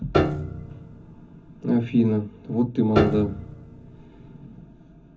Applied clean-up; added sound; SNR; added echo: none; Piano; 2 dB; reverberation time 0.3 s.